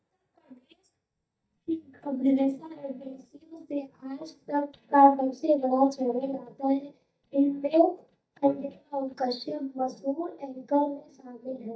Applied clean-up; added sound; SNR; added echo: neural mask model DeepFilterNet 3.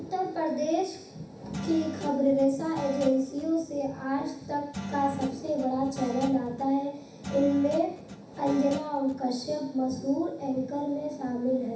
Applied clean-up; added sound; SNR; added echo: none; Guitar; 12 dB; reverberation time 0.7 s.